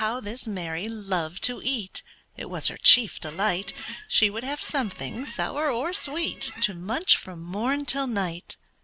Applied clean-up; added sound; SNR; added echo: none; Squeak; 16 dB; none.